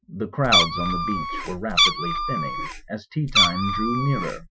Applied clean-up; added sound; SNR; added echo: classical method Wiener filter.